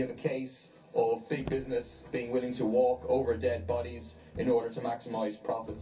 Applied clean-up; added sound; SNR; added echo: none; Motor vehicle (road); 16 dB; reverberation time 0.3 s.